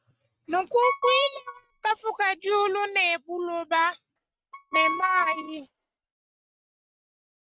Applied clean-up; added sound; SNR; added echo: neural mask model RNNoise.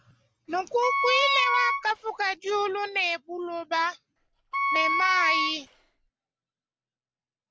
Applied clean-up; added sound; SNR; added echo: none; Wind instrument, woodwind instrument; -2 dB; none.